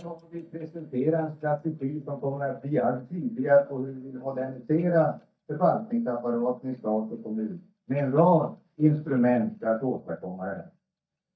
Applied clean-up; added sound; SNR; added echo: neural mask model DeepFilterNet 3.